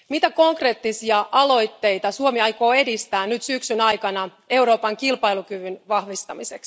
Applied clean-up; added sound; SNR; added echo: none; none; none; none.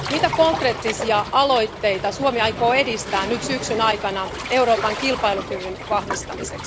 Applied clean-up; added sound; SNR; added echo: none; Waves, surf; 8 dB; none.